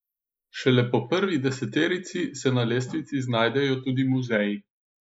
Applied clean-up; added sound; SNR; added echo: neural mask model Resemble Enhance denoiser.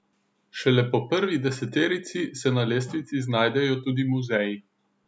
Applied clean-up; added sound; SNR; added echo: none; none; none; none.